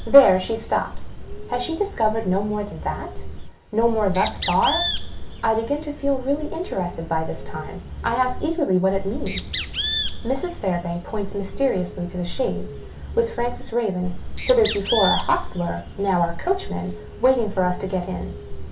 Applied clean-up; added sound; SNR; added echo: none; Bird; 6 dB; reverberation time 0.4 s.